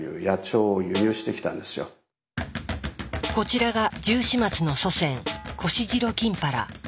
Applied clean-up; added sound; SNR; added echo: none; Snare drum; 13 dB; none.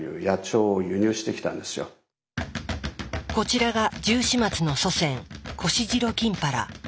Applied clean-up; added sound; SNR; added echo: none; none; none; none.